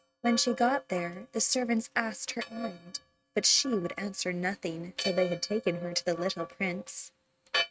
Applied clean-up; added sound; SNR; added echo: neural mask model RNNoise.